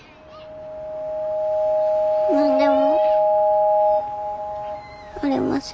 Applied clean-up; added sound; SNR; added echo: none; none; none; none.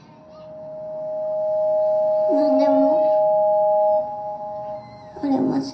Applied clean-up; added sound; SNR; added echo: none; none; none; reverberation time 0.6 s.